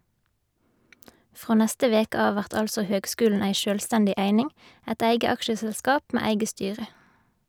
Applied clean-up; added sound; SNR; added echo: none; none; none; none.